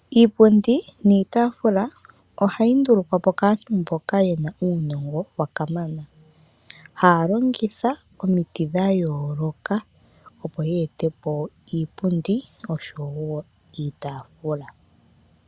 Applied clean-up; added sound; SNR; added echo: none; none; none; none.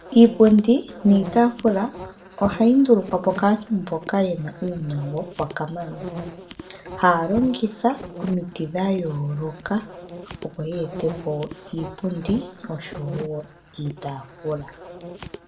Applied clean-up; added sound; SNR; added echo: none; Insect; 15 dB; reverberation time 0.4 s.